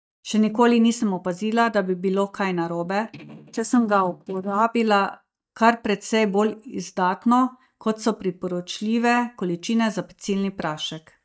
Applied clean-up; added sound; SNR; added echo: neural mask model DeepFilterNet 3.